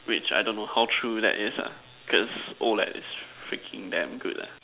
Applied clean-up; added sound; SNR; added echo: none; none; none; none.